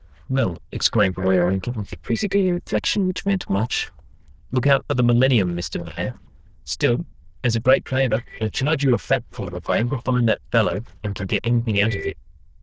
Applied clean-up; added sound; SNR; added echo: neural diffusion model UNIVERSE++.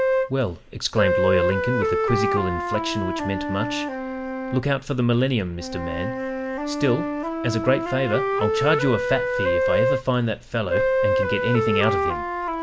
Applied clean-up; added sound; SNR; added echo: none; Wind instrument, woodwind instrument; -1 dB; none.